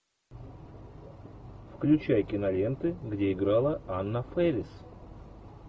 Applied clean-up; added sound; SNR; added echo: none; none; none; none.